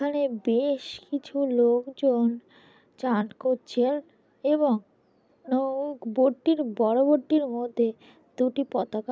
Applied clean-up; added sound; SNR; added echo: none; none; none; none.